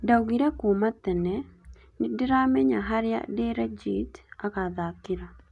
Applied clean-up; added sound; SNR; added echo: none; none; none; none.